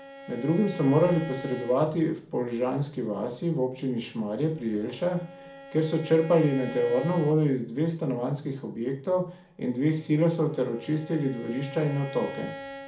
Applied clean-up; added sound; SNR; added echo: none; Bowed string instrument; 17 dB; reverberation time 0.4 s.